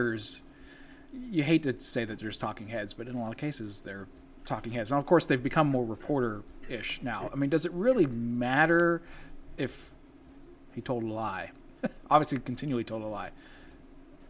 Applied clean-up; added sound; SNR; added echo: none; none; none; none.